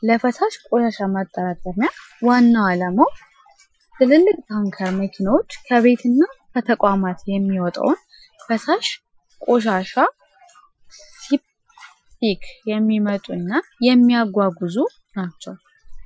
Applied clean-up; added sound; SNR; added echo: classical method Wiener filter.